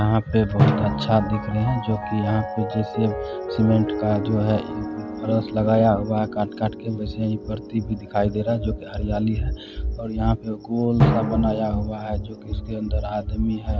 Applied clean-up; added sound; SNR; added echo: none; Drum + Piano; 6 dB; none.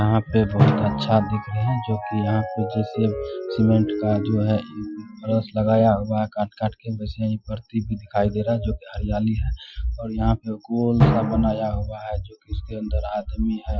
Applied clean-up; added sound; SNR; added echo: classical method Wiener filter.